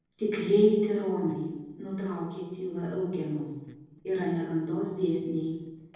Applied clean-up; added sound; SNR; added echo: neural separator model SepFormer DNS4.